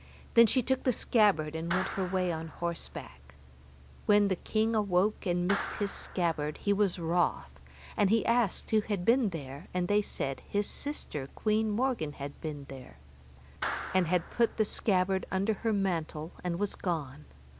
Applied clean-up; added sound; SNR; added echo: none; Clapping; 13 dB; none.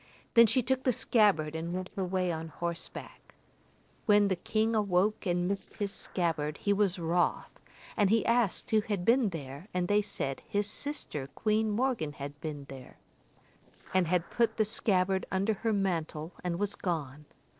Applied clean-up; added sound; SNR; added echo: neural separator model SepFormer DNS4.